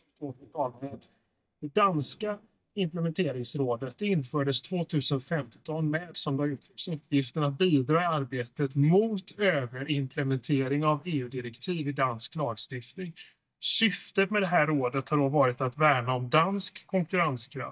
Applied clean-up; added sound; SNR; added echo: neural mask model DeepFilterNet 3.